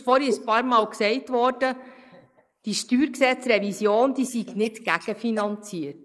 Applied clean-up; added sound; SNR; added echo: neural mask model Resemble Enhance denoiser.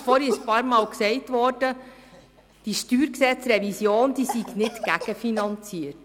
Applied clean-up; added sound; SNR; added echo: none; Cough; 13 dB; none.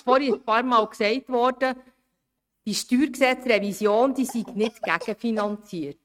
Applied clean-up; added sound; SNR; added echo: neural mask model RNNoise.